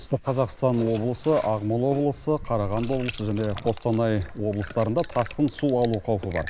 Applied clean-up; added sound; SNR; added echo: neural mask model Resemble Enhance denoiser.